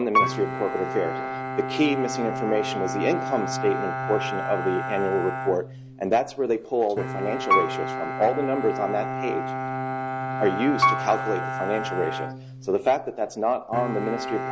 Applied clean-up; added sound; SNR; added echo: none; Bowed string instrument + Piano; 2 dB; none.